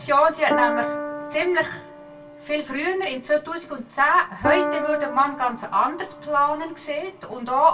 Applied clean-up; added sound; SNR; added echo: none; Piano; 7 dB; reverberation time 0.2 s.